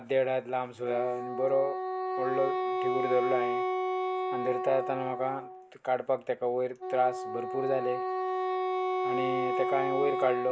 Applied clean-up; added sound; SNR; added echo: none; Wind instrument, woodwind instrument; 1 dB; none.